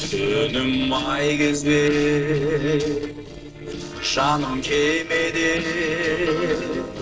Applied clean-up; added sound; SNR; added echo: neural separator model SepFormer DNS4.